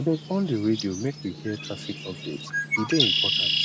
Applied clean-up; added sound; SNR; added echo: none; Bird; 0 dB; none.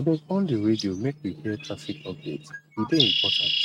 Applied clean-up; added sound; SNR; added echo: neural mask model RNNoise.